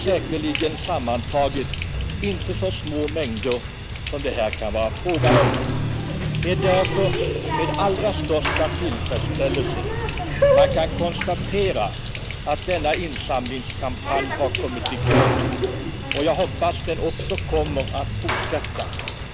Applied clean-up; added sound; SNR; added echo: none; Squeak + Water tap, faucet; -3 dB; none.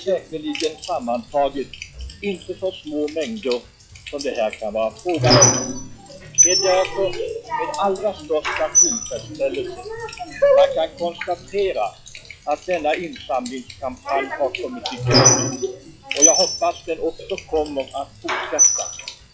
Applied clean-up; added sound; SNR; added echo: classical method log-MMSE.